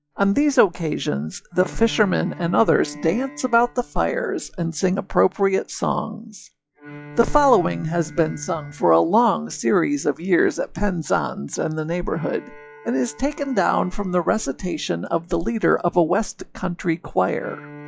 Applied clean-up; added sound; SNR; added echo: classical method log-MMSE.